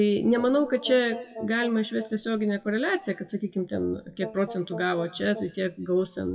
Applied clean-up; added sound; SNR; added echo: classical method WPE with log-MMSE.